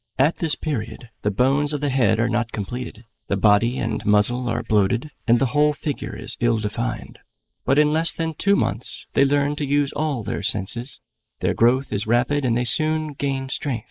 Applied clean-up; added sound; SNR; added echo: neural mask model Resemble Enhance denoiser.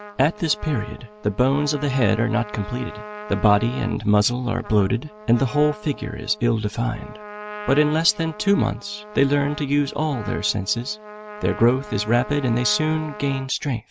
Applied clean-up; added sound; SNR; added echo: none; Trumpet; 15 dB; none.